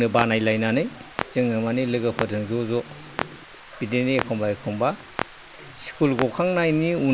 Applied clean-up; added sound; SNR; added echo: none; Clock; 12 dB; none.